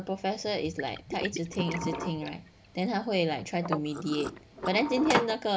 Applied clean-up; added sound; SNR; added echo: none; Dishes, pots, and pans + Liquid; 6 dB; none.